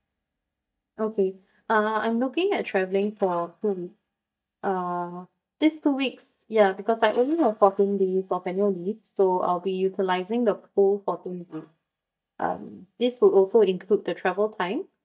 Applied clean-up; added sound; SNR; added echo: neural mask model DeepFilterNet 3.